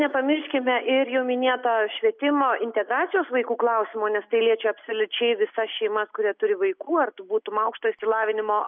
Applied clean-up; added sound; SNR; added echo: none; none; none; none.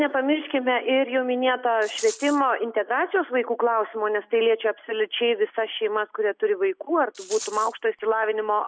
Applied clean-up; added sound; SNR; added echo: none; Rattle; 14 dB; none.